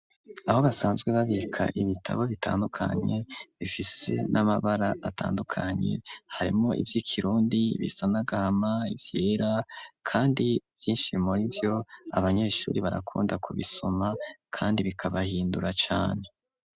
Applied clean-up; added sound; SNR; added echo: none; none; none; none.